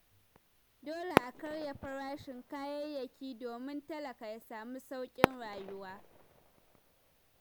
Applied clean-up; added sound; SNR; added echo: none; Fireworks; -4 dB; none.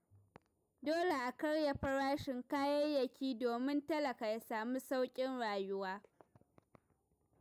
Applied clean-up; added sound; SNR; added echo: none; none; none; none.